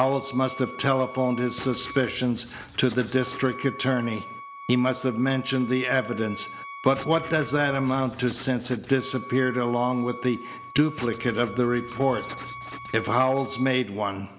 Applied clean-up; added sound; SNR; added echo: none; Wind instrument, woodwind instrument + Writing; 14 dB; none.